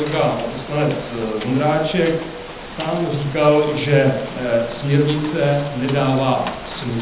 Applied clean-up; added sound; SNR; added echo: none; Rain; 14 dB; reverberation time 0.8 s.